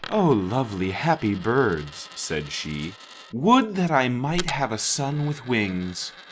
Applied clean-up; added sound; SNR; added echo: none; Coin (dropping); 16 dB; none.